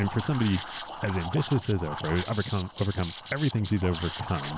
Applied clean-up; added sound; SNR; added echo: none; Liquid; 8 dB; none.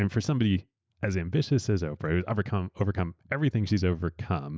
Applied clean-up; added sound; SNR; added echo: none; none; none; none.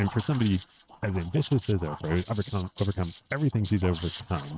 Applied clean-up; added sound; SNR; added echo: neural mask model RNNoise.